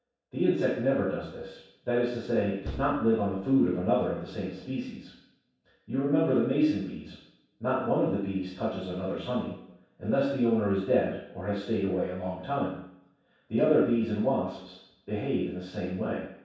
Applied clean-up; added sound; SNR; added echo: none; Bass drum; 12 dB; reverberation time 0.7 s.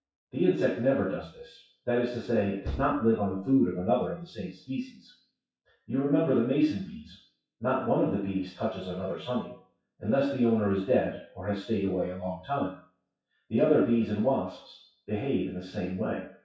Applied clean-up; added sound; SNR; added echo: classical method WPE with log-MMSE.